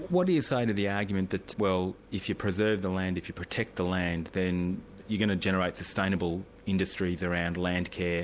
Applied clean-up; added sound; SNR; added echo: none; none; none; none.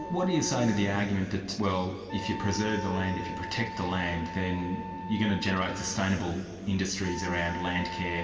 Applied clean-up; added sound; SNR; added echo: none; Wind instrument, woodwind instrument; 11 dB; reverberation time 2.4 s.